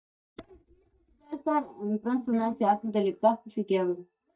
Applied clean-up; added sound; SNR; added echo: neural mask model DeepFilterNet 3.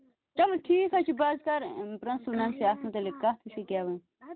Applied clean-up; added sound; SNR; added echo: none; none; none; none.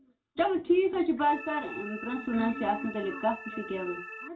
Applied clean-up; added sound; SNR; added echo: none; Organ; 12 dB; reverberation time 0.2 s.